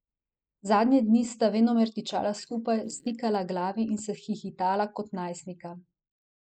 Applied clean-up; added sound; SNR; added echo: neural mask model Resemble Enhance denoiser.